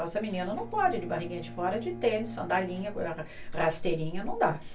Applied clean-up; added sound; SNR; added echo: none; Bowed string instrument; 17 dB; reverberation time 0.2 s.